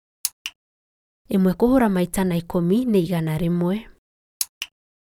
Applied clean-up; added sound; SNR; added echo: none; none; none; none.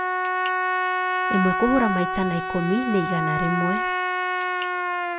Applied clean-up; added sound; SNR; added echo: none; Trumpet; -1 dB; none.